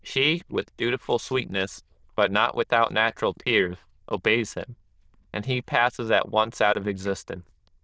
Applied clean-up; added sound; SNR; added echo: neural diffusion model UNIVERSE++.